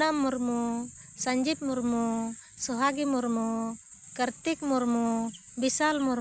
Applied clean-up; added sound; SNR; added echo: none; none; none; none.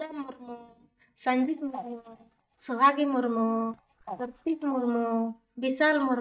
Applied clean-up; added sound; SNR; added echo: neural mask model DeepFilterNet 3.